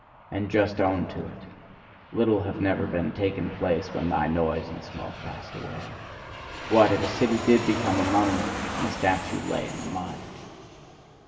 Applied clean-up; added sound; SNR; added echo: none; Aircraft; 10 dB; reverberation time 2.3 s.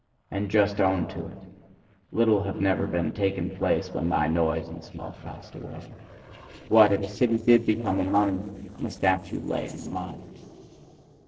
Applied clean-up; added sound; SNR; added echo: neural separator model SepFormer DNS4.